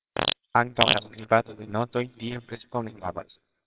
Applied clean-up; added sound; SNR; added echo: neural separator model SepFormer WHAMR!.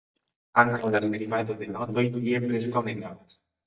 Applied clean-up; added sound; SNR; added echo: neural mask model DeepFilterNet 3.